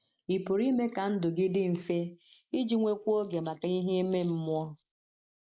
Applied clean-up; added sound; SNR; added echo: neural mask model Resemble Enhance denoiser.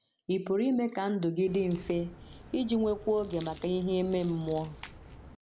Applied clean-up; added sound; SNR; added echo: none; Crack; 18 dB; none.